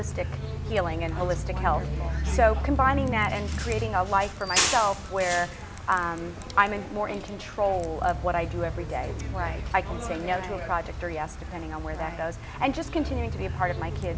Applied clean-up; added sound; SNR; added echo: none; Bus; 3 dB; none.